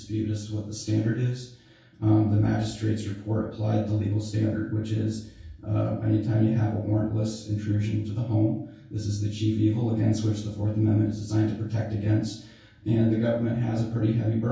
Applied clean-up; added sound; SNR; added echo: none; none; none; reverberation time 0.6 s.